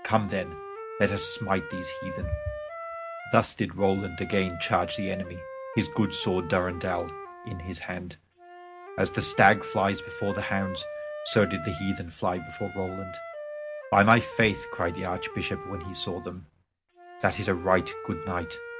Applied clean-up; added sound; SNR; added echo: none; Wind instrument, woodwind instrument; 11 dB; none.